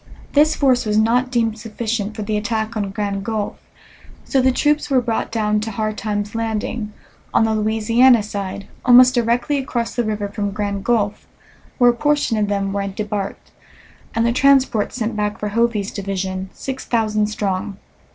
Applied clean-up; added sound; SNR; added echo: none; none; none; none.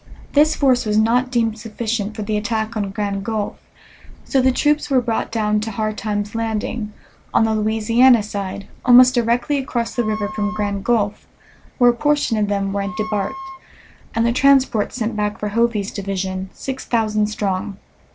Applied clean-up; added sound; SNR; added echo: none; Wind instrument, woodwind instrument; 14 dB; none.